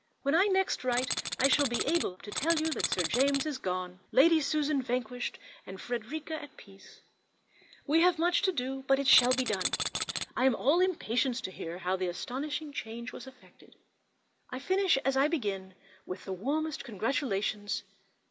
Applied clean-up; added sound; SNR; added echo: none; Tools; 3 dB; none.